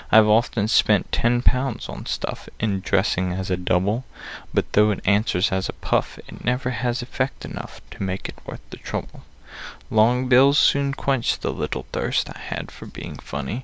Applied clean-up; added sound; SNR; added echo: none; none; none; none.